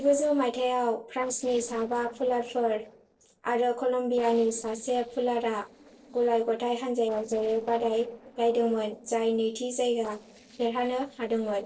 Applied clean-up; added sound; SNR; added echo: neural separator model SepFormer DNS4.